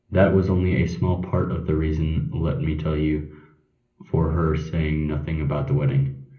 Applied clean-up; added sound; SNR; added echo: none; none; none; reverberation time 0.5 s.